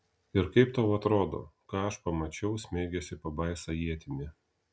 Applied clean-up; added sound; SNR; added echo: none; none; none; none.